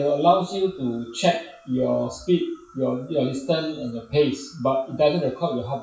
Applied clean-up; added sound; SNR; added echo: classical method WPE with log-MMSE.